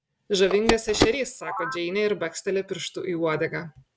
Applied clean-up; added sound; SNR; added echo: none; Telephone; 3 dB; none.